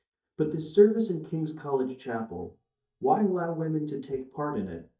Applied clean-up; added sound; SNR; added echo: neural mask model DeepFilterNet 3.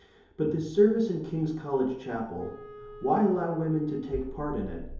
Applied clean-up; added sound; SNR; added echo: none; Wind instrument, woodwind instrument; 19 dB; reverberation time 2.8 s.